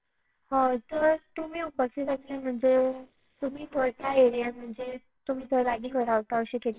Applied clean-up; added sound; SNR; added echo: neural separator model SepFormer WHAMR!.